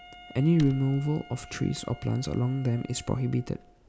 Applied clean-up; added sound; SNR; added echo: none; Tearing / Wood + Wind instrument, woodwind instrument; 20 dB; none.